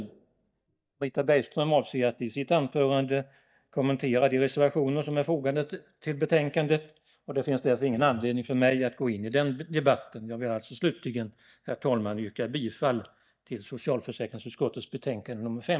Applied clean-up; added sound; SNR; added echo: neural mask model DeepFilterNet 3.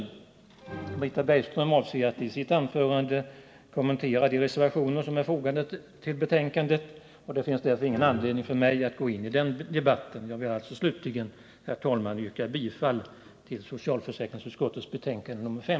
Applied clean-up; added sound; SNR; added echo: none; Musical instrument; 15 dB; reverberation time 1.6 s.